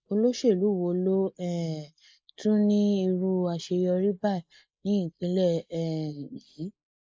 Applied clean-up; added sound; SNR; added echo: neural mask model Resemble Enhance denoiser.